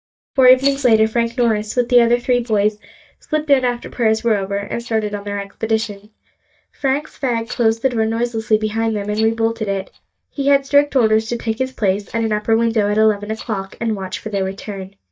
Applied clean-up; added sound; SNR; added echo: neural mask model DeepFilterNet 3.